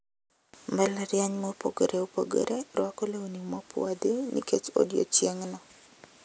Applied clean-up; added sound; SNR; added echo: none; none; none; none.